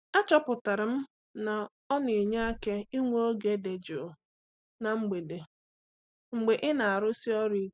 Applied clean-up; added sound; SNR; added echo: classical method spectral subtraction.